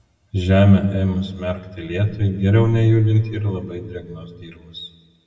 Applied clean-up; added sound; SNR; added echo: none; none; none; reverberation time 1.5 s.